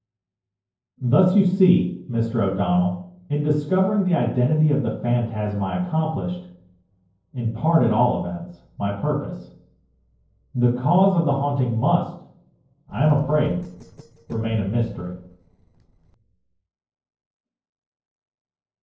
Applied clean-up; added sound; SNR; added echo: neural separator model SepFormer DNS4.